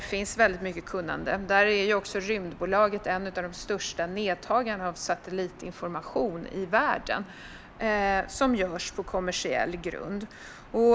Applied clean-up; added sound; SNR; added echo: none; Gull, seagull / Ocean; 19 dB; none.